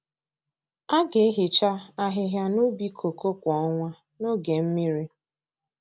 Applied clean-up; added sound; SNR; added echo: none; none; none; none.